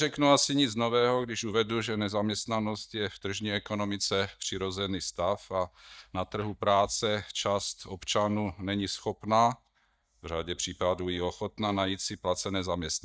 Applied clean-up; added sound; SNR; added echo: neural mask model DeepFilterNet 3.